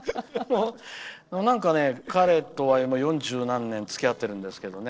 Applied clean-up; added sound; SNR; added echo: neural separator model SepFormer DNS4.